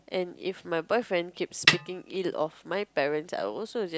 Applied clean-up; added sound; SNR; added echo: none; Snare drum; -3 dB; none.